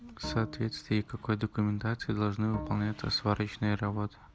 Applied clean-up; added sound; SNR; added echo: none; Bowed string instrument; 14 dB; none.